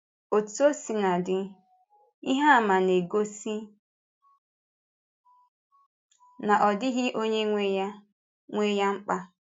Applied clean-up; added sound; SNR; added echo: none; none; none; none.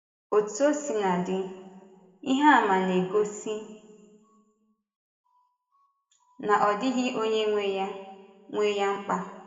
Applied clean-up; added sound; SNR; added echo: none; none; none; reverberation time 1.3 s.